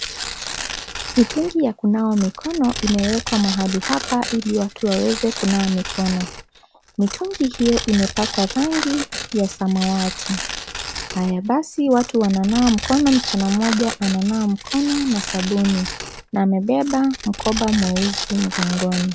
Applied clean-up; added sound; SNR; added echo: none; Tearing; 9 dB; none.